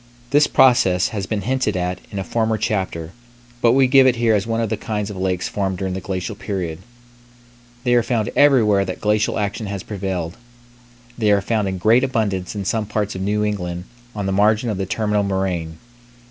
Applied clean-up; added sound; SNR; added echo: none; none; none; none.